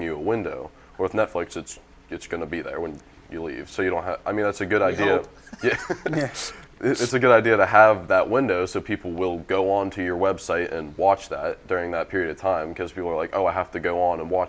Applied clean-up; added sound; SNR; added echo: none; Respiratory sounds; 13 dB; none.